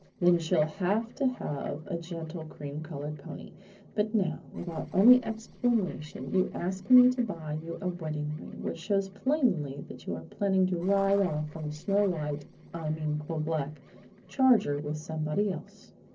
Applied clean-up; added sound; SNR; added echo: neural separator model SepFormer DNS4.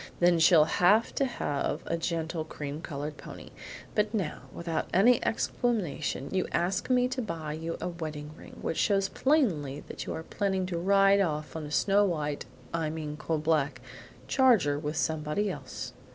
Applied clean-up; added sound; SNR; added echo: none; none; none; none.